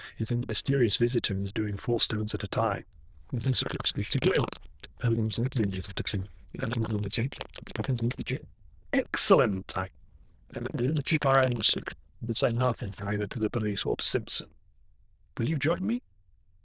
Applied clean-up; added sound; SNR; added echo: neural diffusion model UNIVERSE++.